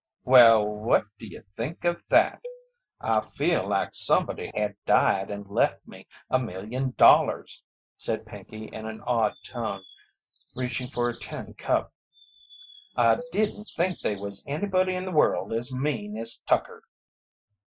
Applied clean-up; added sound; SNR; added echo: classical method Wiener filter.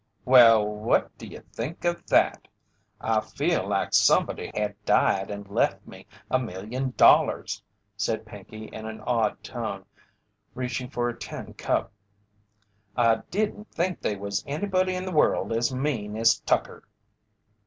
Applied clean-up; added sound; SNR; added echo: none; none; none; none.